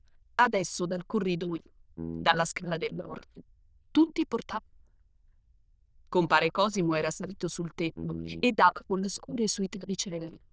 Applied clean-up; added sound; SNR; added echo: neural diffusion model UNIVERSE++.